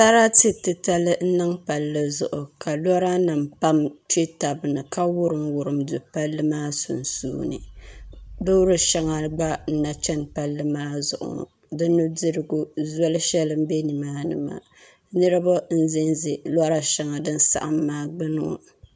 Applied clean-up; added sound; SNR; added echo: none; Thunder / Wind; 19 dB; none.